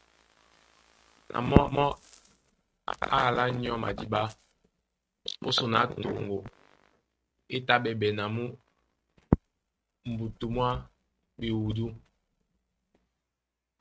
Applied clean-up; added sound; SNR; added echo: neural mask model RNNoise.